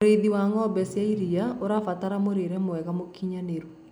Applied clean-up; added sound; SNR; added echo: none; none; none; none.